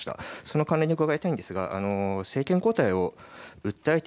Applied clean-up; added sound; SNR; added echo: none; none; none; none.